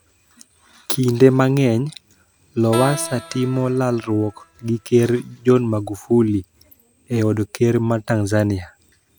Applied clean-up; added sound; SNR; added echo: none; Keyboard (musical); 15 dB; none.